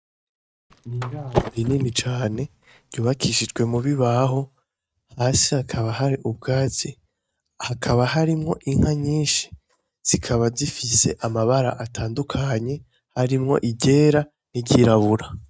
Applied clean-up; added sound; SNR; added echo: neural mask model RNNoise.